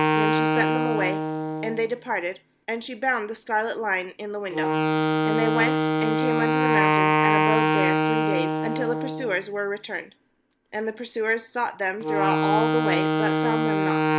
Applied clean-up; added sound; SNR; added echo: none; Wind instrument, woodwind instrument; -4 dB; none.